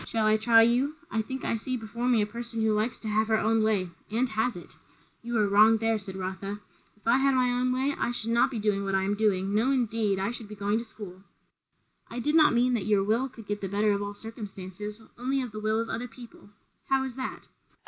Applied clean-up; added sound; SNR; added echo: none; none; none; none.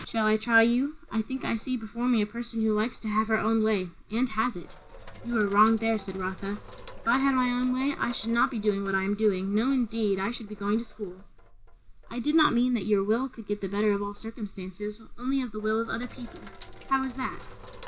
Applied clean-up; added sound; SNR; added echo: none; Sink (filling or washing); 16 dB; none.